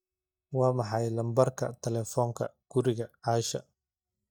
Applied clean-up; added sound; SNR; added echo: neural mask model DeepFilterNet 3.